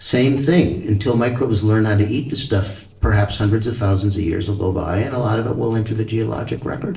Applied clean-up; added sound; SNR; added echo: neural separator model SepFormer DNS4.